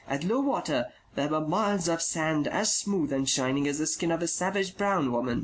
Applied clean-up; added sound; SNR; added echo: none; none; none; none.